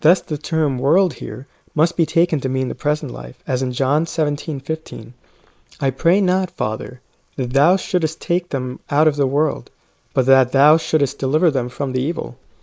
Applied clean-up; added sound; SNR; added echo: neural mask model Resemble Enhance denoiser.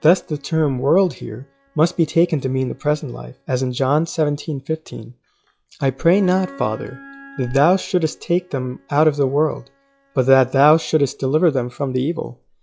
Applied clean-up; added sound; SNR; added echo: classical method log-MMSE.